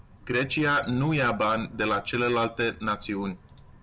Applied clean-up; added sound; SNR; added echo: none; none; none; none.